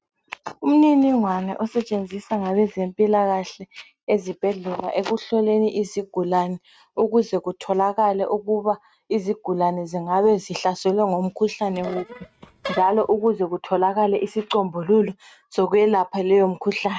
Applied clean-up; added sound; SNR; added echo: neural mask model RNNoise.